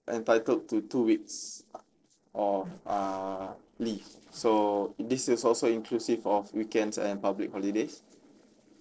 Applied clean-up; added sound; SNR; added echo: neural separator model SepFormer DNS4.